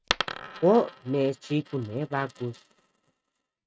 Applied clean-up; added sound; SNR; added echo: neural mask model RNNoise.